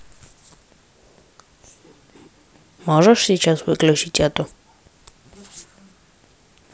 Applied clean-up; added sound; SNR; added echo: none; none; none; none.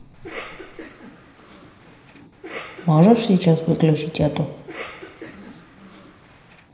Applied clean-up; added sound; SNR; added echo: none; Cough; 18 dB; reverberation time 0.9 s.